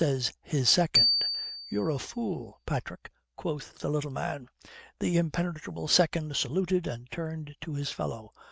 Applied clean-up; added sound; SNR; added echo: neural mask model RNNoise.